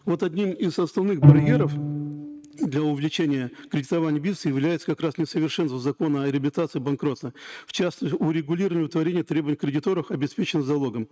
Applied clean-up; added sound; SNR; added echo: neural mask model RNNoise.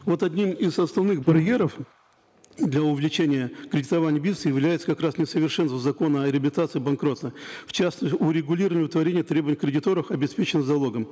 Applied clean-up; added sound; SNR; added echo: neural mask model Resemble Enhance denoiser.